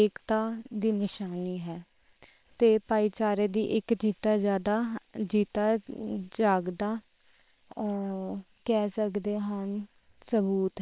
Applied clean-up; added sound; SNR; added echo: neural separator model SepFormer WHAM!.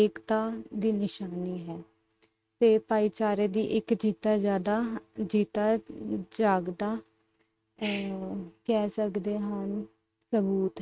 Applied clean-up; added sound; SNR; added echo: neural mask model RNNoise.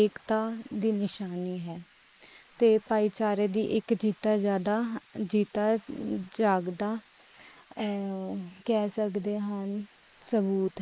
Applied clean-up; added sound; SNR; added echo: neural mask model Resemble Enhance denoiser.